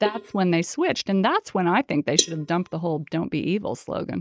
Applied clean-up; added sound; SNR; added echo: neural mask model DeepFilterNet 3.